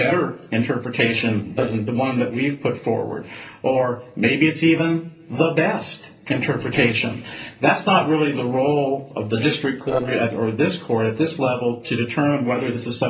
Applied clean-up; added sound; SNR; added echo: neural separator model SepFormer DNS4.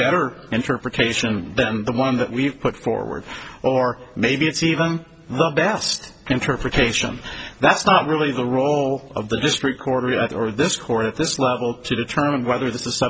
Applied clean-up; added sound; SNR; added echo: none; none; none; none.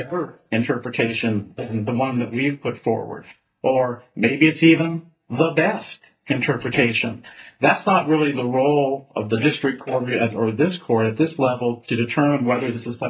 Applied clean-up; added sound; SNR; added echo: neural mask model DeepFilterNet 3.